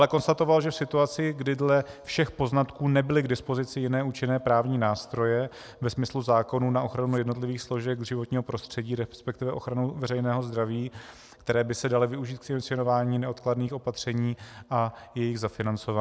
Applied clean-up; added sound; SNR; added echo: none; none; none; none.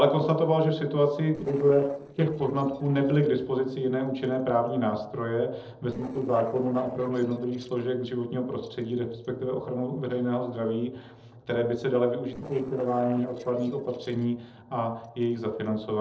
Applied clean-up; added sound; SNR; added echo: neural separator model SepFormer DNS4.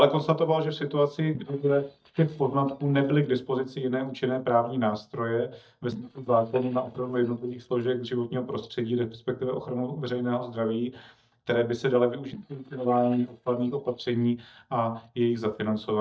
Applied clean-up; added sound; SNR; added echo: neural mask model DeepFilterNet 3.